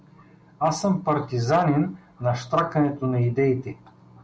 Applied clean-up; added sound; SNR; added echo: none; none; none; none.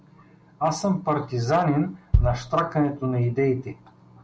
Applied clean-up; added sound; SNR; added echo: none; Bass drum; 3 dB; none.